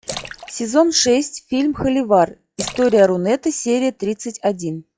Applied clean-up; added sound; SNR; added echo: classical method log-MMSE.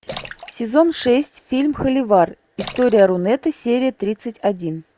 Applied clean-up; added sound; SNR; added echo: none; Splash, splatter; 18 dB; none.